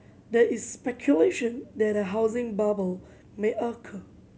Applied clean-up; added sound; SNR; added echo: none; none; none; none.